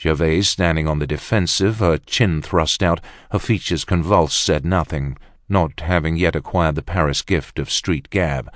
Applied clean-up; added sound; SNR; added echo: none; none; none; none.